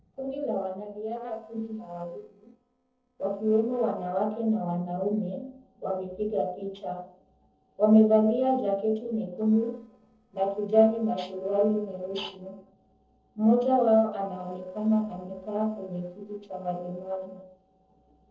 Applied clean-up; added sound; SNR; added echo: neural separator model SepFormer DNS4.